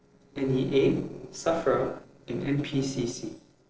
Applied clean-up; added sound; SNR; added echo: neural separator model SepFormer DNS4.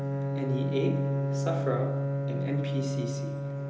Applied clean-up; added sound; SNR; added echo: none; Bowed string instrument; -4 dB; reverberation time 0.8 s.